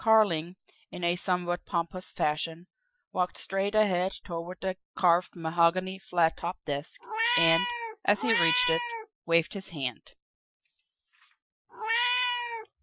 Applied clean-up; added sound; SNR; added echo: classical method Wiener filter.